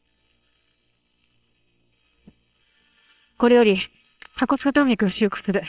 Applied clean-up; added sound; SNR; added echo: neural separator model SepFormer WHAMR!.